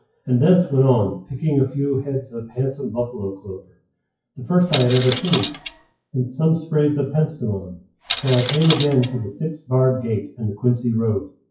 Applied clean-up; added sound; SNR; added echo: classical method WPE with log-MMSE.